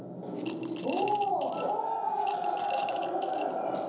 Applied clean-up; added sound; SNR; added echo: none; Coin (dropping) / Glass; 14 dB; reverberation time 0.8 s.